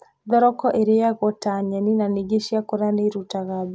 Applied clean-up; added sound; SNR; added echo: none; none; none; none.